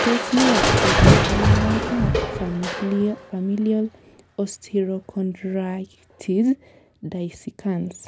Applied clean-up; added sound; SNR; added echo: none; Crushing; -1 dB; none.